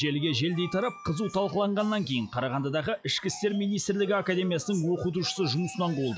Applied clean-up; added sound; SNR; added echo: classical method log-MMSE.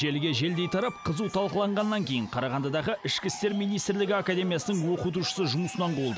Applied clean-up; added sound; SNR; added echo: none; Bowed string instrument; 16 dB; none.